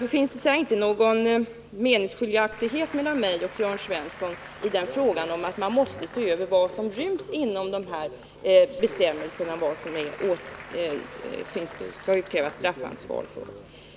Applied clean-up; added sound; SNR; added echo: none; Applause / Crowd; 18 dB; none.